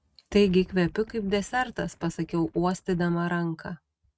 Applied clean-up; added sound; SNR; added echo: neural mask model RNNoise.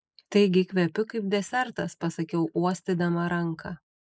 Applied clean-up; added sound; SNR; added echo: neural mask model Resemble Enhance denoiser.